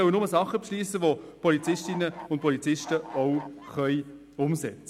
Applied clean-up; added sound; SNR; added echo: none; Bird / Fowl; 15 dB; none.